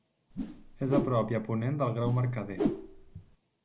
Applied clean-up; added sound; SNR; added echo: none; Whoosh, swoosh, swish; 3 dB; none.